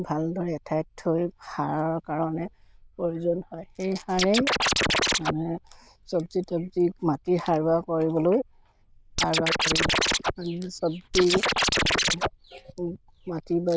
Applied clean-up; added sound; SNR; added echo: neural diffusion model UNIVERSE++.